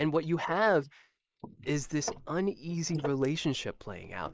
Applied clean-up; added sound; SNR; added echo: neural mask model Resemble Enhance denoiser.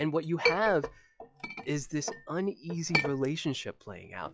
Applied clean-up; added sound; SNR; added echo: classical method log-MMSE.